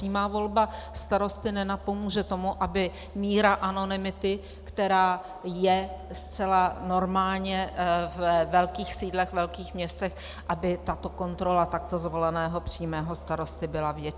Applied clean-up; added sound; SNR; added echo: none; Musical instrument; 16 dB; none.